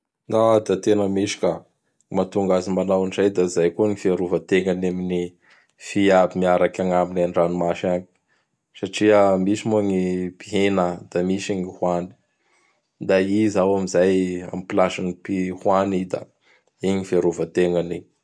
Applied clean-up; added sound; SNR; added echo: none; none; none; none.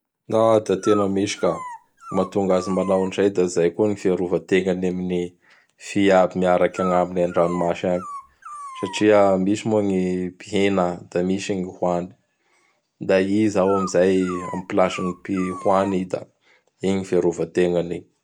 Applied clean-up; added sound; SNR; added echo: none; Dog; 14 dB; none.